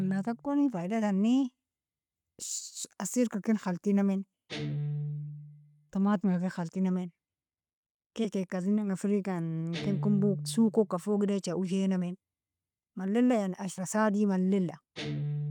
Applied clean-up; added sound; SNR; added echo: neural mask model RNNoise.